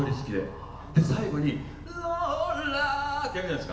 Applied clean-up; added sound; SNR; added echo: none; Bus; 15 dB; reverberation time 0.8 s.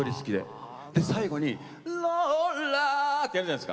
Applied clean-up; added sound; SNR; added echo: none; none; none; none.